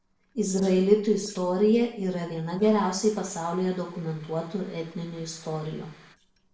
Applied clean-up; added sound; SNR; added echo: neural separator model SepFormer DNS4.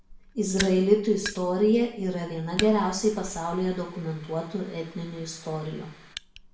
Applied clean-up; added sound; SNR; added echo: none; Fire; 14 dB; reverberation time 0.5 s.